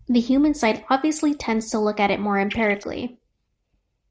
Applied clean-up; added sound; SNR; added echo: neural separator model SepFormer DNS4.